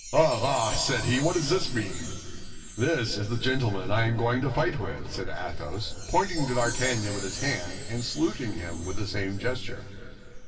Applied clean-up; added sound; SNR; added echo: none; Chime; 14 dB; reverberation time 3.0 s.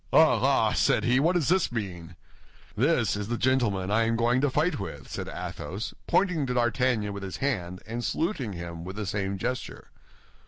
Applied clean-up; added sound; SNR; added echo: none; none; none; none.